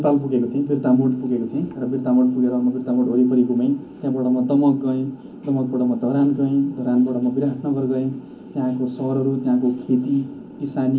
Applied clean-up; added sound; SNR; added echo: none; none; none; reverberation time 0.4 s.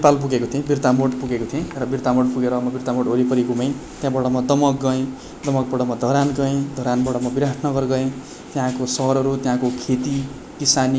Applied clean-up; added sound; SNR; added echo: none; none; none; none.